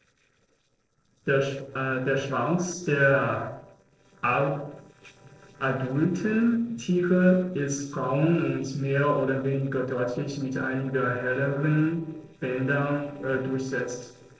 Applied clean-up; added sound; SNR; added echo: neural separator model SepFormer DNS4.